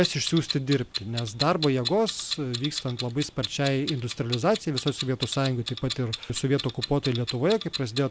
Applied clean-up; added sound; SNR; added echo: none; Clock; 9 dB; none.